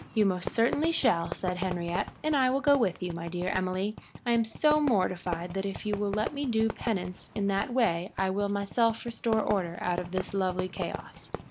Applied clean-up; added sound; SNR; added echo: none; Fireworks; 12 dB; none.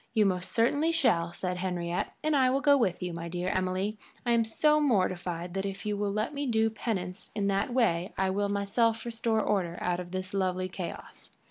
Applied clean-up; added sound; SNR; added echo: none; none; none; none.